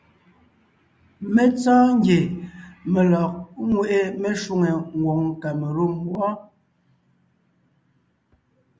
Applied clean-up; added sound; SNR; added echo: none; none; none; none.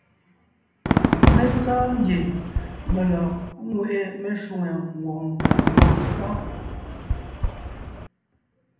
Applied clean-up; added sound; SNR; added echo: none; Fireworks; -3 dB; reverberation time 0.7 s.